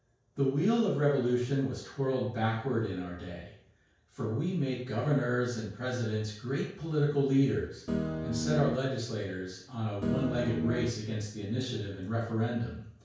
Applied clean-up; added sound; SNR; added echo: none; Guitar; 1 dB; reverberation time 0.5 s.